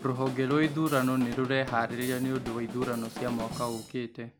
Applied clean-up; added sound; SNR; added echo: none; Drum kit; 11 dB; none.